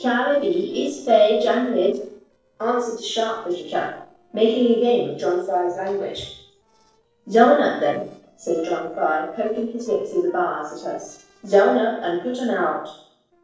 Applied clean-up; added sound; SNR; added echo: neural separator model SepFormer DNS4.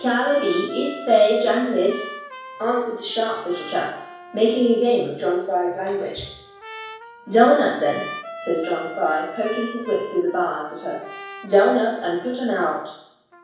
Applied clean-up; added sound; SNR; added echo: none; Trumpet; 16 dB; reverberation time 0.7 s.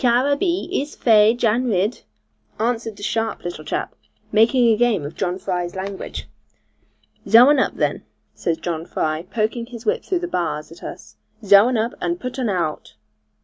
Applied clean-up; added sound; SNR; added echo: none; none; none; none.